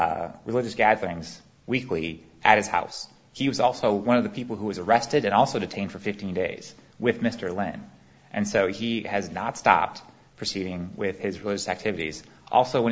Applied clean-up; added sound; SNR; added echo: none; none; none; none.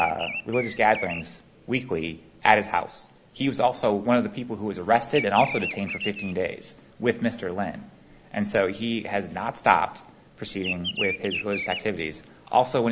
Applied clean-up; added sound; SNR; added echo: none; Bird vocalization, bird call, bird song; 12 dB; none.